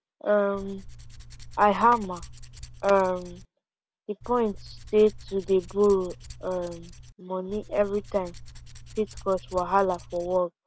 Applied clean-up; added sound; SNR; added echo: none; Tools; 16 dB; none.